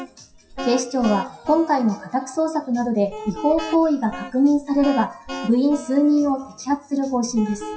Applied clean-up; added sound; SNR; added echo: classical method WPE with log-MMSE.